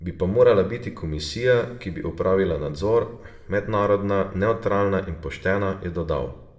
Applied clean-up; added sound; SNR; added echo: none; none; none; reverberation time 0.6 s.